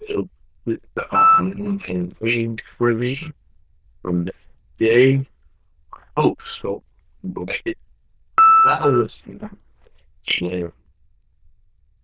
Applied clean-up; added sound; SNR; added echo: neural diffusion model UNIVERSE++.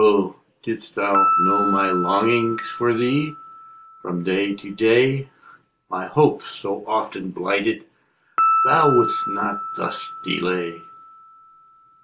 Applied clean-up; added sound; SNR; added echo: none; Piano; 4 dB; none.